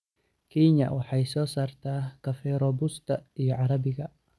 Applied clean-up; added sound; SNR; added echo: none; none; none; none.